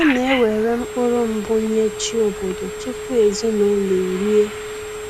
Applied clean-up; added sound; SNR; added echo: none; Telephone; 9 dB; none.